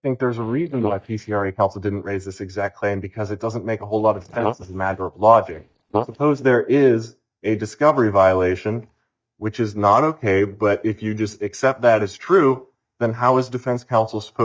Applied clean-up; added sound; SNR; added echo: neural mask model DeepFilterNet 3.